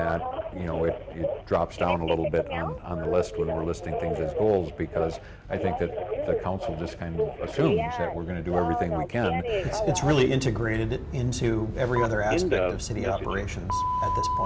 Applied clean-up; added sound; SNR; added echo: none; Telephone; 3 dB; none.